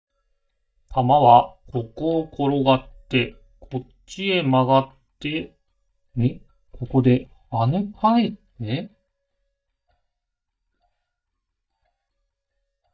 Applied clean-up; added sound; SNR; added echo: neural mask model DeepFilterNet 3.